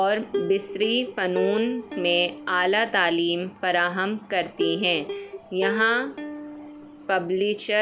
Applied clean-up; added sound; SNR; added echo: none; Plucked string instrument; 9 dB; none.